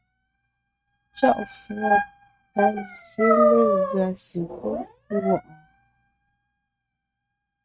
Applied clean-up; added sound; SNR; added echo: neural mask model RNNoise.